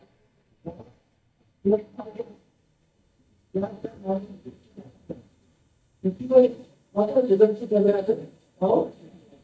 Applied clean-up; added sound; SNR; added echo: neural mask model DeepFilterNet 3.